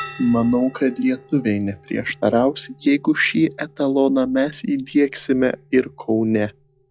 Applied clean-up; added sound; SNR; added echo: classical method log-MMSE.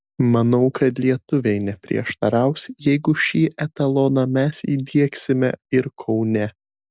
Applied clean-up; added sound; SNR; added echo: none; none; none; none.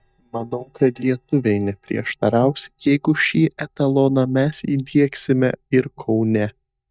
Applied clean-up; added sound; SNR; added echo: neural mask model DeepFilterNet 3.